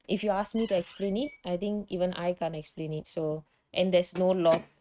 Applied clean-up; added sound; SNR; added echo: neural mask model RNNoise.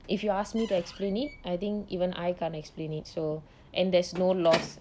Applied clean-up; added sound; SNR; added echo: none; Squeak / Slam / Wood; 14 dB; none.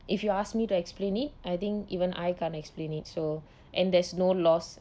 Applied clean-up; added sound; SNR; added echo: none; none; none; none.